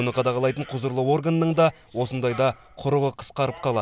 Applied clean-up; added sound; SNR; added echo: none; none; none; none.